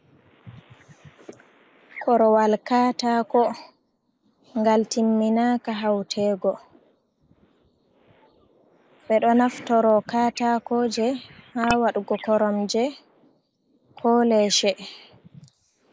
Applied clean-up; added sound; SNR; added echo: neural mask model Resemble Enhance denoiser.